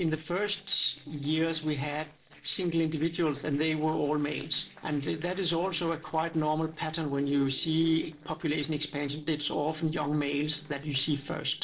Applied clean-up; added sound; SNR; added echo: neural separator model SepFormer DNS4.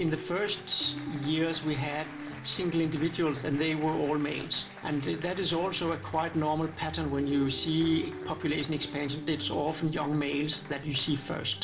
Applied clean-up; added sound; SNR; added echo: none; Applause; 19 dB; reverberation time 1.8 s.